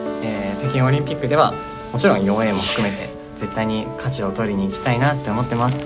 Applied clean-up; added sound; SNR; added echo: none; Fireworks; 16 dB; none.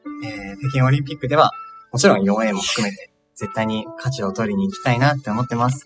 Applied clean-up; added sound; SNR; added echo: classical method spectral subtraction.